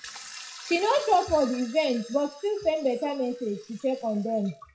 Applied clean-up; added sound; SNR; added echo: classical method WPE with log-MMSE.